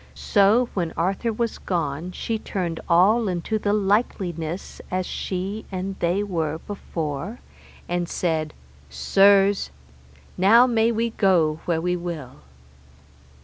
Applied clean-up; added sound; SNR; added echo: none; none; none; none.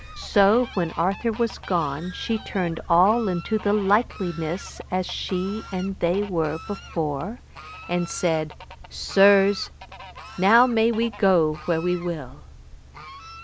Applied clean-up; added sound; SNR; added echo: none; Fowl; 18 dB; none.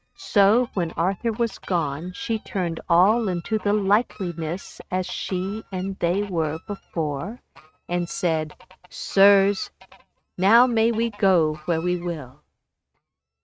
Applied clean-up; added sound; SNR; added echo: neural mask model RNNoise.